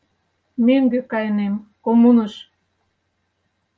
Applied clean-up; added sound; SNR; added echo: none; none; none; none.